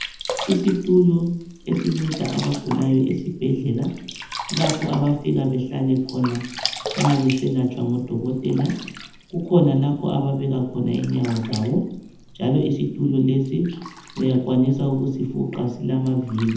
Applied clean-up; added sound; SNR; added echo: none; Sink (filling or washing); 14 dB; reverberation time 0.8 s.